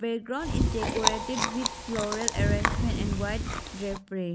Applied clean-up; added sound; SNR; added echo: none; Chewing, mastication; -4 dB; none.